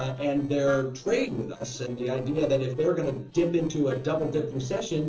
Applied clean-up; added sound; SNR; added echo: neural separator model SepFormer DNS4.